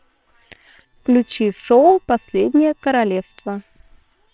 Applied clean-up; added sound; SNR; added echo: neural separator model SepFormer WHAM!.